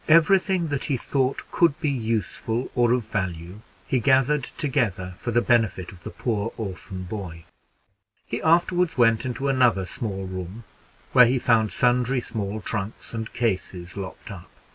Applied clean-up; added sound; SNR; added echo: none; none; none; none.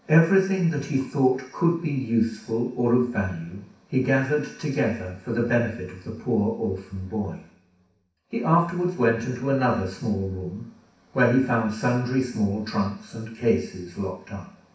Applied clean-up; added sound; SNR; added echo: none; none; none; reverberation time 0.6 s.